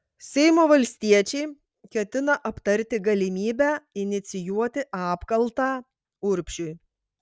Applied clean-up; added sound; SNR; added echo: none; none; none; none.